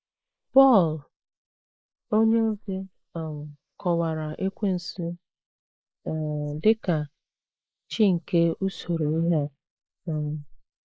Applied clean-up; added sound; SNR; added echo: neural mask model Resemble Enhance denoiser.